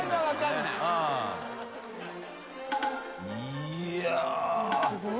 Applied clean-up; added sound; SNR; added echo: none; none; none; none.